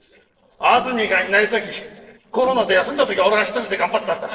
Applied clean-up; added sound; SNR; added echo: neural separator model SepFormer DNS4.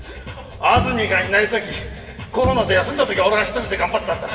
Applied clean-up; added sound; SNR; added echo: none; Bowed string instrument; 10 dB; reverberation time 2.7 s.